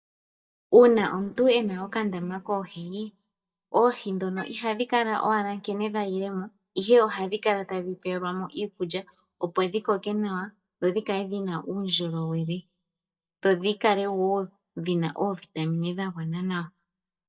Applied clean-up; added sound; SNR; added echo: neural mask model DeepFilterNet 3.